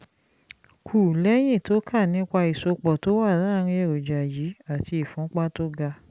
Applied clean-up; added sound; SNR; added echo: none; none; none; none.